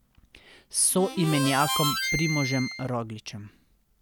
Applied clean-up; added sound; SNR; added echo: none; Harmonica; 3 dB; none.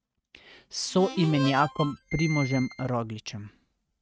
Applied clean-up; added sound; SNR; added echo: neural mask model RNNoise.